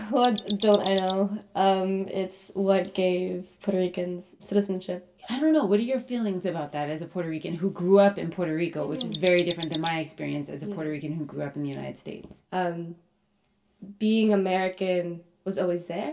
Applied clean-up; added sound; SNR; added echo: none; Mechanisms; 11 dB; reverberation time 0.2 s.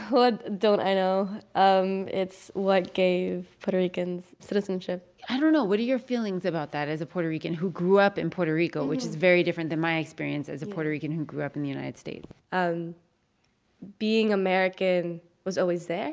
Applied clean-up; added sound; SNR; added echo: none; none; none; none.